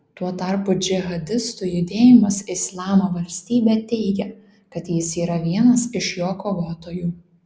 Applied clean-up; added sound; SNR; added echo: none; none; none; none.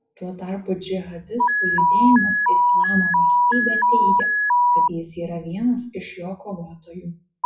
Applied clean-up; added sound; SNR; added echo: classical method WPE with log-MMSE.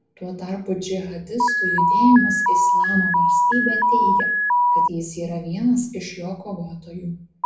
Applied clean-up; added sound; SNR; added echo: none; Alarm; -4 dB; reverberation time 0.4 s.